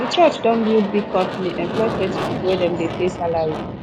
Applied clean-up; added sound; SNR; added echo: none; Aircraft; 6 dB; none.